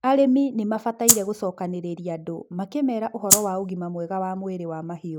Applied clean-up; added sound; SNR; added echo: none; Rattle (instrument); -5 dB; none.